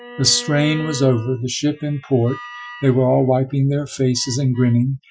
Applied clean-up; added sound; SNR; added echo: classical method Wiener filter.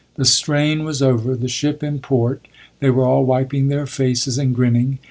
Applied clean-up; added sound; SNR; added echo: none; none; none; none.